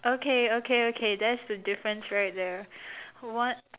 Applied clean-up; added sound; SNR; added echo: none; none; none; none.